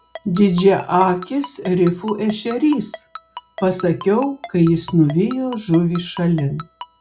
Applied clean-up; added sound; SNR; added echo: none; Ringtone; 18 dB; none.